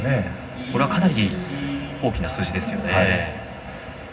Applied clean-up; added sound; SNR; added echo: none; none; none; reverberation time 0.4 s.